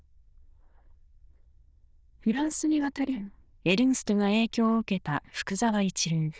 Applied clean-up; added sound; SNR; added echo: neural diffusion model UNIVERSE++.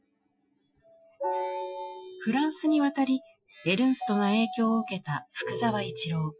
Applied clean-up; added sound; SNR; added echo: classical method Wiener filter.